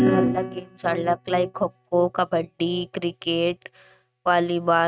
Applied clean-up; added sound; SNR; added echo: neural mask model RNNoise.